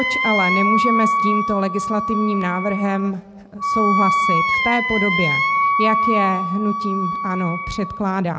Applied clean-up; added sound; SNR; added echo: none; Wind instrument, woodwind instrument; -1 dB; none.